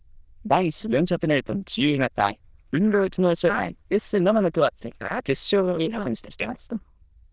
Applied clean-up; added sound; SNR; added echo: neural diffusion model UNIVERSE++.